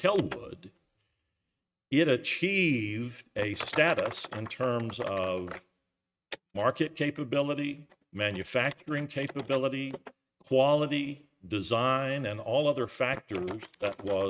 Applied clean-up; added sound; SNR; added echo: neural mask model RNNoise.